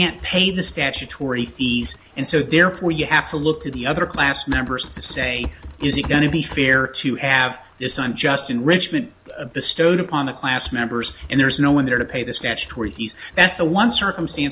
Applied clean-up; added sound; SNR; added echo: none; Typing; 18 dB; none.